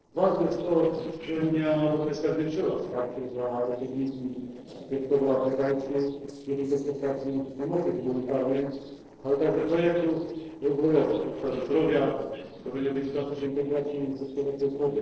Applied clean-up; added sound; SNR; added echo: neural separator model SepFormer DNS4.